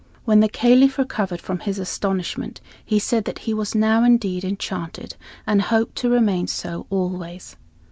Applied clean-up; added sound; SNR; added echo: none; none; none; none.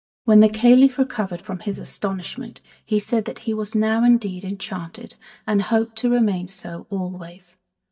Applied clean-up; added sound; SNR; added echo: neural mask model DeepFilterNet 3.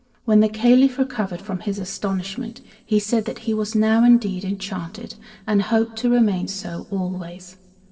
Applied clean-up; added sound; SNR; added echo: neural separator model SepFormer DNS4.